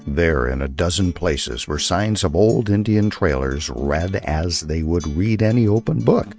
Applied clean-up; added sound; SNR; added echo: neural mask model RNNoise.